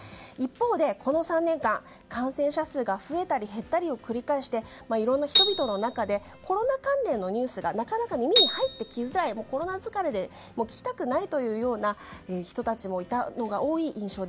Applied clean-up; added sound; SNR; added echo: none; Piano; -1 dB; none.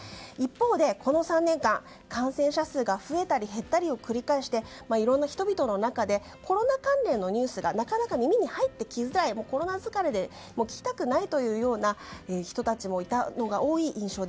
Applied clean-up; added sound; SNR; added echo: none; none; none; none.